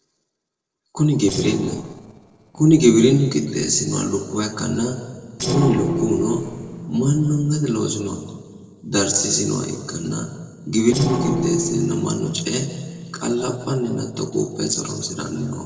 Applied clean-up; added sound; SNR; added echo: neural separator model SepFormer DNS4.